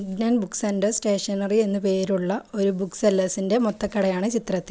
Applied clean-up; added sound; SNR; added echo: none; none; none; none.